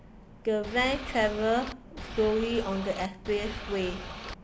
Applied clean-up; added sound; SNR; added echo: none; Boat, Water vehicle; 9 dB; none.